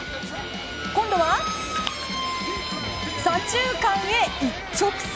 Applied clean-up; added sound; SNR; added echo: none; Squeak; 8 dB; none.